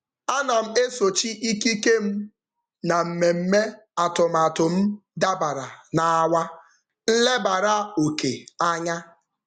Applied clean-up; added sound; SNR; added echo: none; none; none; none.